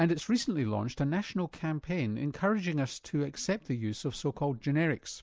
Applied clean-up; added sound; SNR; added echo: none; none; none; none.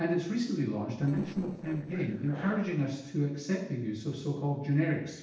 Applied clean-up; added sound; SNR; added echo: neural separator model SepFormer DNS4.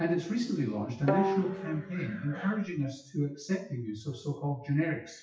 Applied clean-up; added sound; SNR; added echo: classical method WPE with log-MMSE.